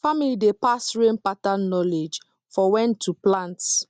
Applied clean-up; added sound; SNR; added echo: none; none; none; none.